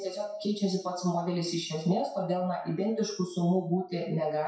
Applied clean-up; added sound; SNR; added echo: classical method WPE with log-MMSE.